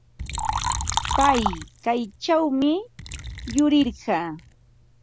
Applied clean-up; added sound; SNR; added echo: none; Liquid; 6 dB; none.